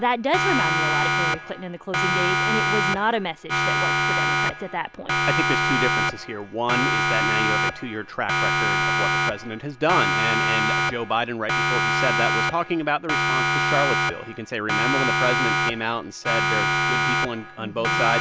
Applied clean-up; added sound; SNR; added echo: none; Siren; -4 dB; none.